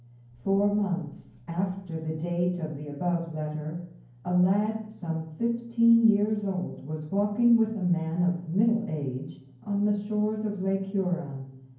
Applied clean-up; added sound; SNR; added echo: none; none; none; reverberation time 0.9 s.